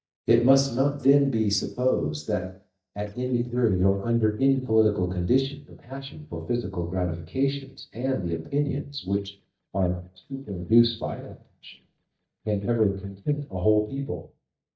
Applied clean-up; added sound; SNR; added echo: neural mask model DeepFilterNet 3.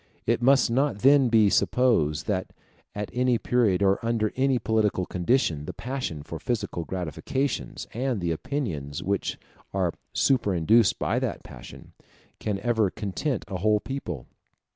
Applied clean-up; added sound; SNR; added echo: none; none; none; none.